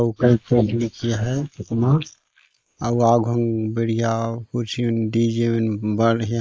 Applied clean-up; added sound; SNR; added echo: neural mask model Resemble Enhance denoiser.